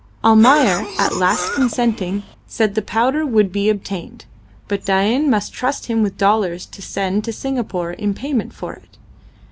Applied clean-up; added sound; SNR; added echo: none; Cough; 7 dB; none.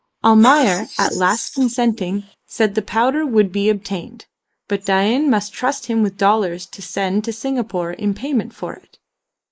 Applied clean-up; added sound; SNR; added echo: neural mask model Resemble Enhance denoiser.